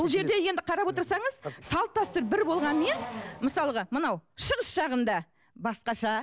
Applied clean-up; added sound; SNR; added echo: none; Race car, auto racing / Accelerating, revving, vroom; 13 dB; none.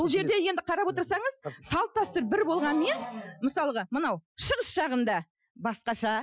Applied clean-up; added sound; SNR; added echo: classical method Wiener filter.